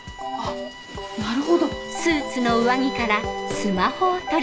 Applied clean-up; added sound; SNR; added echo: none; Bowed string instrument; 15 dB; none.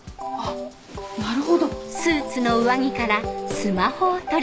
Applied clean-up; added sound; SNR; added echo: none; none; none; none.